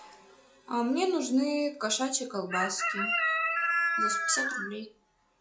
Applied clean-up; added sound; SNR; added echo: classical method log-MMSE.